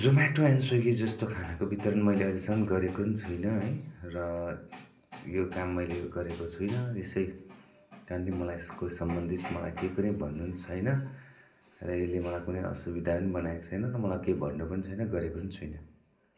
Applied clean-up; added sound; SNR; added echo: none; none; none; reverberation time 0.5 s.